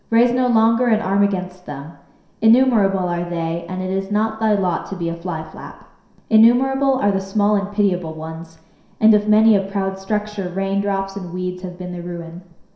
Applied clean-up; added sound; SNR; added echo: none; none; none; reverberation time 0.7 s.